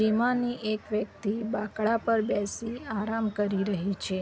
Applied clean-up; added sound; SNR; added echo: none; none; none; none.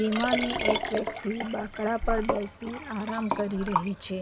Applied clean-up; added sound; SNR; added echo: none; Liquid; 1 dB; none.